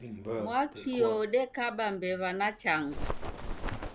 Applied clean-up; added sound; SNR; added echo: none; Bird; 6 dB; none.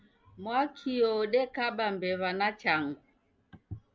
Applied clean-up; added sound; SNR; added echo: none; none; none; none.